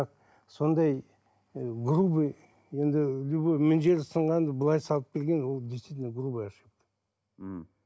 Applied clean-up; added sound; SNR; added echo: none; none; none; none.